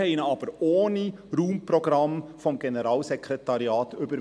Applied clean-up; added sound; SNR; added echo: none; none; none; none.